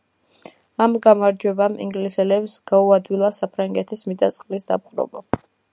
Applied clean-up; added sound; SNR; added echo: none; none; none; none.